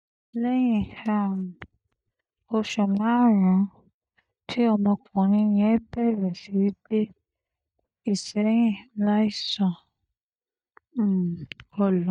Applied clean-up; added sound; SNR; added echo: neural mask model DeepFilterNet 3.